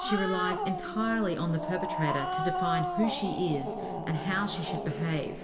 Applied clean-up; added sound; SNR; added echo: none; Growling; 3 dB; reverberation time 1.4 s.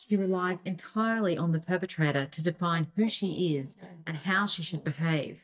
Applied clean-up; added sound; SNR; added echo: neural mask model DeepFilterNet 3.